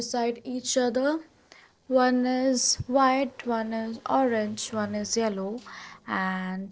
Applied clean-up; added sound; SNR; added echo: neural separator model SepFormer DNS4.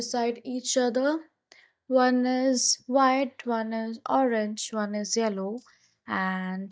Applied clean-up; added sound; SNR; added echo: neural mask model DeepFilterNet 3.